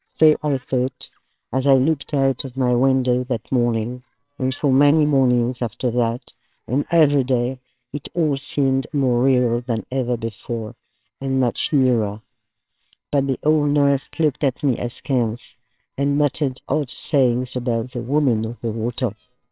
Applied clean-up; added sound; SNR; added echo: neural separator model SepFormer WHAMR!.